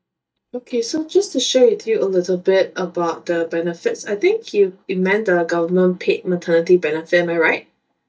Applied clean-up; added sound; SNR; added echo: neural mask model DeepFilterNet 3.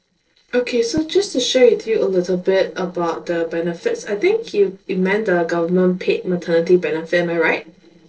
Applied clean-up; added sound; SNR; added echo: neural separator model SepFormer DNS4.